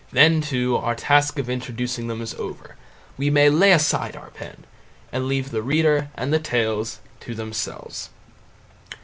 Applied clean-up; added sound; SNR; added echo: none; none; none; none.